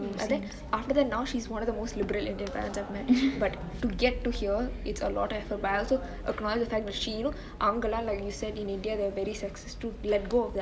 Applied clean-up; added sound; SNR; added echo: none; none; none; none.